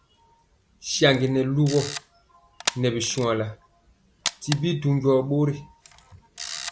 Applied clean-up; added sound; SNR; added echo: none; Camera; 12 dB; none.